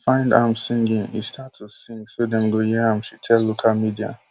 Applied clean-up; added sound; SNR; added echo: none; none; none; none.